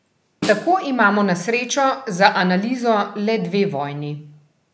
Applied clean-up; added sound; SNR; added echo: none; Snare drum; 14 dB; none.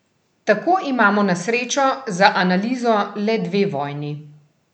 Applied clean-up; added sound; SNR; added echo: none; none; none; none.